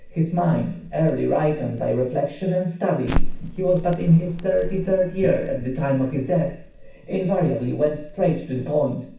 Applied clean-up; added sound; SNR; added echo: none; Crackle; 7 dB; reverberation time 0.6 s.